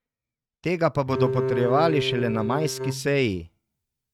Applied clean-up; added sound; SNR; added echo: neural mask model RNNoise.